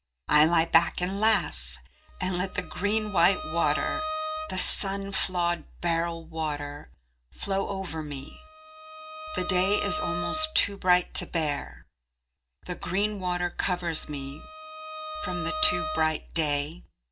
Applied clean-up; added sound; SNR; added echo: none; Bowed string instrument; 7 dB; reverberation time 0.2 s.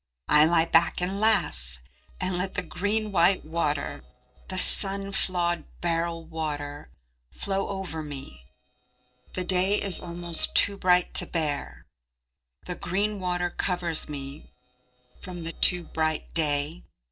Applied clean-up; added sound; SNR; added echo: neural separator model SepFormer DNS4.